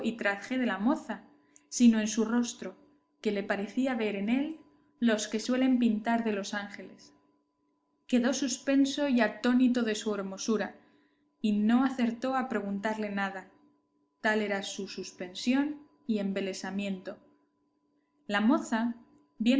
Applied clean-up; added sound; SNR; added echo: none; none; none; none.